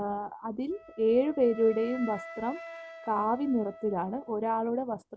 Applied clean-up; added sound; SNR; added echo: none; Wind instrument, woodwind instrument; 17 dB; none.